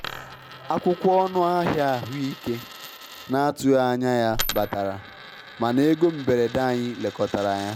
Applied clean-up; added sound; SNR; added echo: none; Coin (dropping); 14 dB; none.